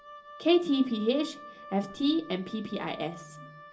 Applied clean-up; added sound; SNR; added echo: none; Wind instrument, woodwind instrument; 18 dB; reverberation time 0.2 s.